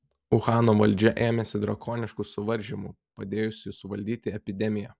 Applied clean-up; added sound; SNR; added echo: none; none; none; none.